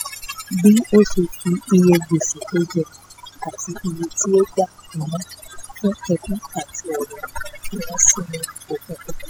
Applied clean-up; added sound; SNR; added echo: classical method spectral subtraction.